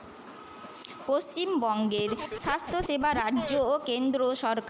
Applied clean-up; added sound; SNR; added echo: none; Scratching (performance technique); 8 dB; none.